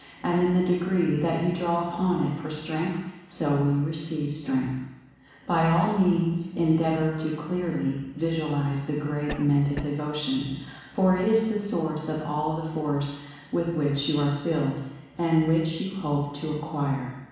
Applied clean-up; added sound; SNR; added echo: none; Cough; 13 dB; reverberation time 1.1 s.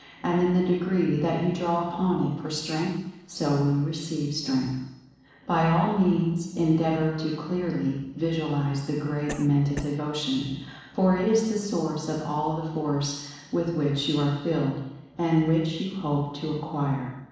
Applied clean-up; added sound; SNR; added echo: neural separator model SepFormer DNS4.